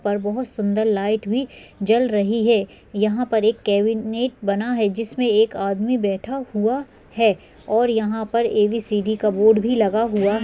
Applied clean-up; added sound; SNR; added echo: none; none; none; none.